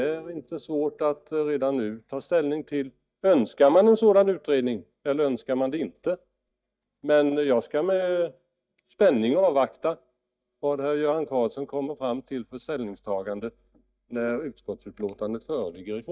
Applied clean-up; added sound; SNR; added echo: neural mask model DeepFilterNet 3.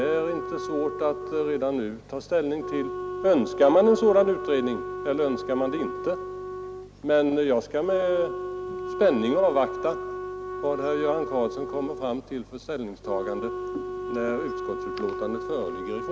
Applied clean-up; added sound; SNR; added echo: none; Wind instrument, woodwind instrument; 8 dB; none.